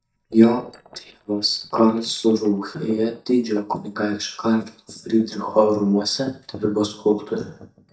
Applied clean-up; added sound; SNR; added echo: neural mask model DeepFilterNet 3.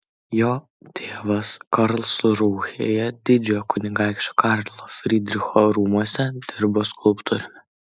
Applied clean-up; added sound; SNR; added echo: none; none; none; none.